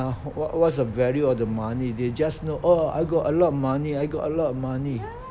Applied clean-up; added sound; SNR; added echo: none; none; none; none.